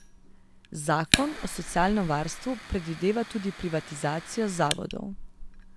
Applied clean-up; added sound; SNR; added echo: none; Fire; 5 dB; none.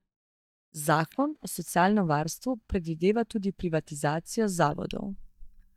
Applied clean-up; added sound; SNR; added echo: neural mask model DeepFilterNet 3.